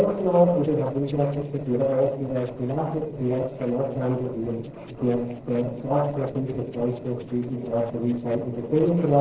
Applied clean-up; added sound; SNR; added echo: neural separator model SepFormer DNS4.